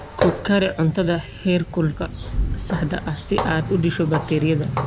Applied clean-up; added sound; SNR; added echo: none; Walk, footsteps + Thunder / Rain; 6 dB; none.